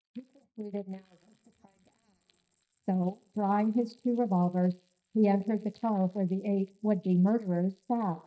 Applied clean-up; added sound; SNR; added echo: neural mask model DeepFilterNet 3.